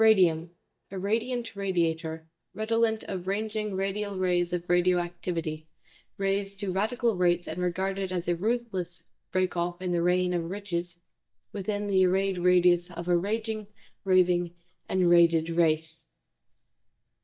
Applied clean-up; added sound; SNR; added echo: neural mask model DeepFilterNet 3.